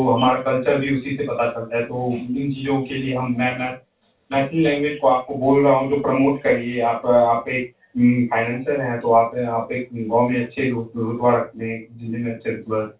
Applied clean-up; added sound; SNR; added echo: none; none; none; reverberation time 0.2 s.